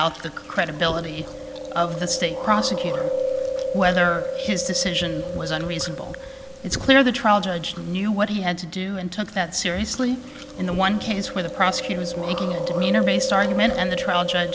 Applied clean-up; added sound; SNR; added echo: none; Chewing, mastication; 6 dB; none.